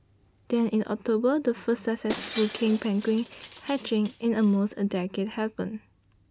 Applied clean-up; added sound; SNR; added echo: none; Shatter; 15 dB; none.